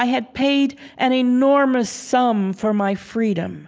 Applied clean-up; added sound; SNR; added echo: none; none; none; none.